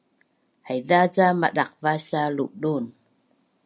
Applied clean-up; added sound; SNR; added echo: none; none; none; none.